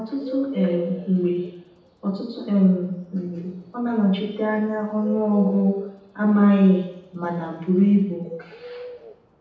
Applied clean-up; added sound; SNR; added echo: none; Bird; 16 dB; reverberation time 0.9 s.